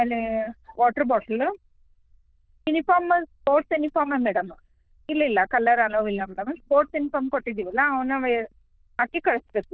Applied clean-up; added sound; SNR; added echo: neural diffusion model UNIVERSE++.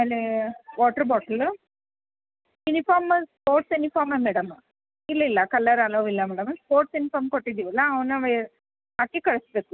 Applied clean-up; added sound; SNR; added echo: none; none; none; none.